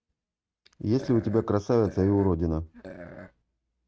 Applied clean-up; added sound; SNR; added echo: neural mask model RNNoise.